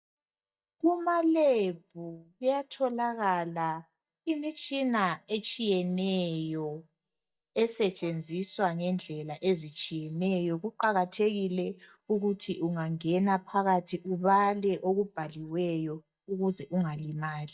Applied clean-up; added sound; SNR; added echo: neural mask model DeepFilterNet 3.